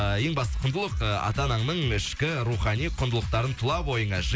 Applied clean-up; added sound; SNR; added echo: none; none; none; none.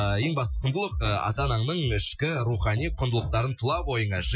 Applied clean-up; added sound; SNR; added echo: classical method Wiener filter.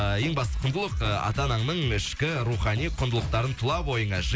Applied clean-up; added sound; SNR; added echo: none; Knock; 18 dB; none.